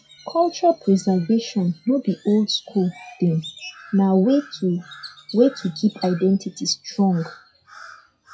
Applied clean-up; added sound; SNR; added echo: classical method WPE with log-MMSE.